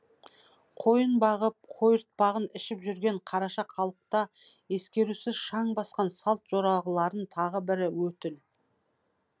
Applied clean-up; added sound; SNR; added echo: none; none; none; none.